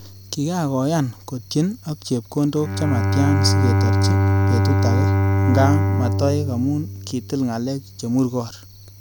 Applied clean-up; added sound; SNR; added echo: none; Bowed string instrument; -2 dB; none.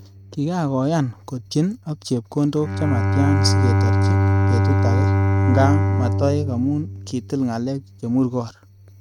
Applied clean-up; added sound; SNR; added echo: neural mask model RNNoise.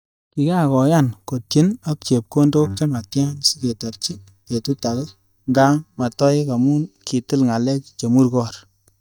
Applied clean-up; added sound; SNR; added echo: neural mask model DeepFilterNet 3.